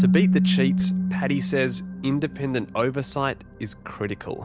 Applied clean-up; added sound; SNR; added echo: none; Keyboard (musical); -2 dB; none.